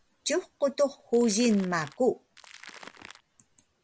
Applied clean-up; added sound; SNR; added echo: none; Crackle; 19 dB; none.